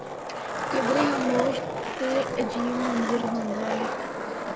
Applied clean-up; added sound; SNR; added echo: none; Skateboard; 0 dB; none.